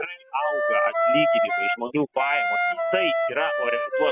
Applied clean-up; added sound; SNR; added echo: classical method spectral subtraction.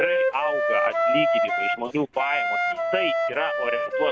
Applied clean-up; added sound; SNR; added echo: none; Wind instrument, woodwind instrument; -5 dB; none.